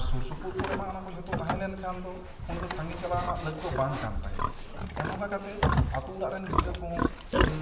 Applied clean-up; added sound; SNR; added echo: none; Livestock, farm animals, working animals; -4 dB; reverberation time 1.0 s.